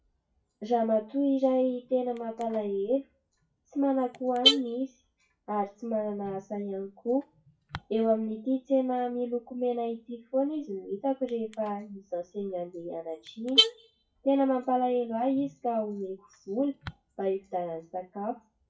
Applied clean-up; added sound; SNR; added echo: classical method WPE with log-MMSE.